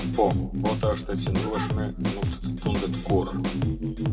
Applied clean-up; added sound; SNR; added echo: none; Drum kit; -4 dB; reverberation time 0.8 s.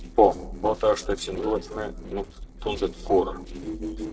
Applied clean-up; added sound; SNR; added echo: neural separator model SepFormer DNS4.